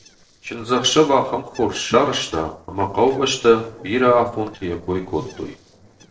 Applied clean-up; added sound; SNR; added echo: neural separator model SepFormer DNS4.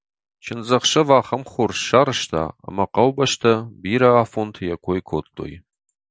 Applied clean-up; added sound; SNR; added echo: none; none; none; none.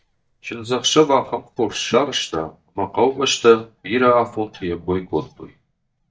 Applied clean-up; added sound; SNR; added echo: neural mask model DeepFilterNet 3.